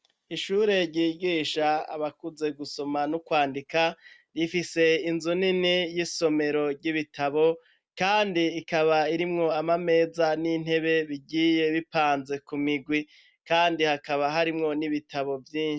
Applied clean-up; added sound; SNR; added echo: none; none; none; none.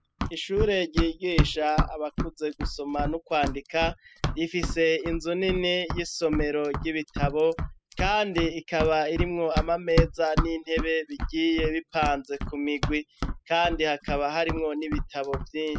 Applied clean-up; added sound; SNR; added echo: classical method spectral subtraction.